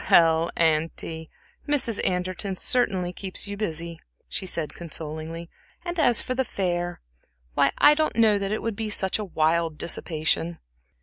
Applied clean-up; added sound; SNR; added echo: none; none; none; none.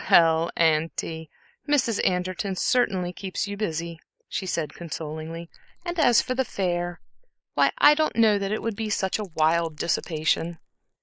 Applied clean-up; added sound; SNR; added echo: neural mask model Resemble Enhance denoiser.